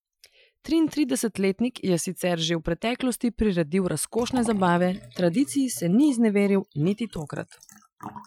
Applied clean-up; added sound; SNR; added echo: classical method Wiener filter.